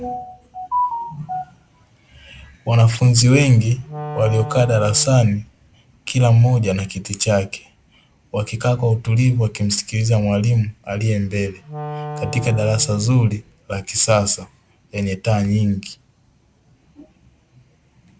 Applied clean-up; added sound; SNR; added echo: none; Wind instrument, woodwind instrument; 12 dB; none.